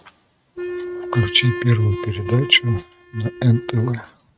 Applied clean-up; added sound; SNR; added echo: neural mask model RNNoise.